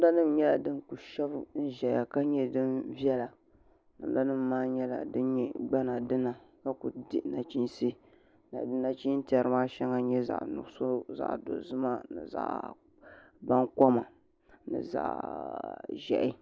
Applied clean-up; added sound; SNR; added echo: none; none; none; none.